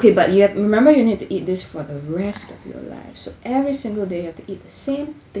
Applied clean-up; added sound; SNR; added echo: none; none; none; none.